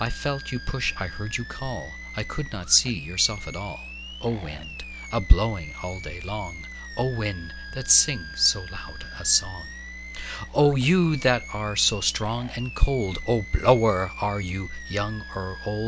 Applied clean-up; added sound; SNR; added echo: none; Animal; 15 dB; none.